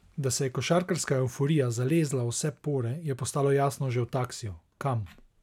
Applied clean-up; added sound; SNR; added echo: none; none; none; none.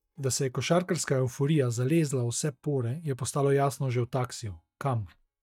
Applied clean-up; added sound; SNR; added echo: neural mask model DeepFilterNet 3.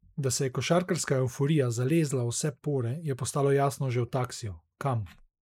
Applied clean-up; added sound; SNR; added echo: neural mask model Resemble Enhance denoiser.